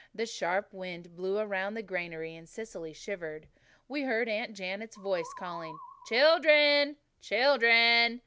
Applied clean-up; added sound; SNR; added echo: none; Musical instrument; 16 dB; none.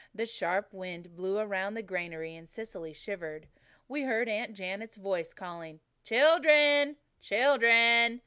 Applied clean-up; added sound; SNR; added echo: none; none; none; none.